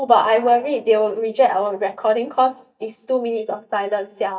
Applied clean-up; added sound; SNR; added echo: neural mask model DeepFilterNet 3.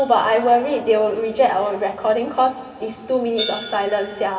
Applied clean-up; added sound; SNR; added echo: none; Hi-hat; 16 dB; reverberation time 2.3 s.